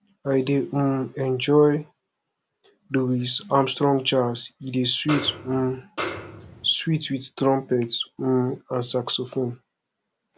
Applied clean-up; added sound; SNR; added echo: none; Snare drum; 9 dB; none.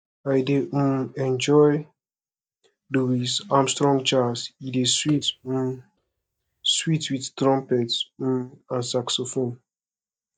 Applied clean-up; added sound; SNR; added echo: neural mask model DeepFilterNet 3.